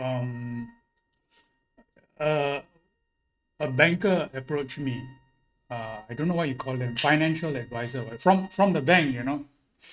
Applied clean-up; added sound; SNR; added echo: neural mask model RNNoise.